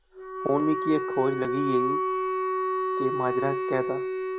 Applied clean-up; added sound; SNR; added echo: none; Wind instrument, woodwind instrument; -1 dB; none.